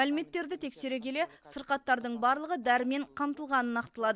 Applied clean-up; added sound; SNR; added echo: none; none; none; none.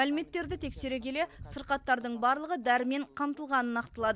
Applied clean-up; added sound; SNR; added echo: none; Bicycle; 19 dB; none.